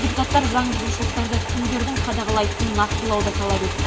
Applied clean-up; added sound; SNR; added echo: none; Motorcycle / Engine; 0 dB; reverberation time 2.7 s.